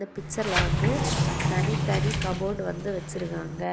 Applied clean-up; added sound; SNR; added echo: none; Sliding door; -4 dB; none.